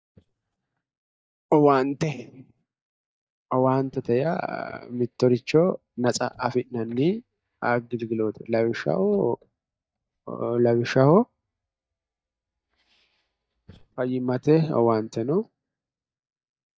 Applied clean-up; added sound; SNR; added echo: neural mask model DeepFilterNet 3.